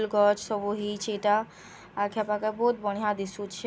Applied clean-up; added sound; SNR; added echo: none; none; none; none.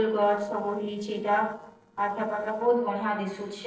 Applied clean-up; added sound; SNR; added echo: neural separator model SepFormer DNS4.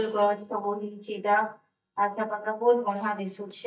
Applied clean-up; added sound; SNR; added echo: neural mask model DeepFilterNet 3.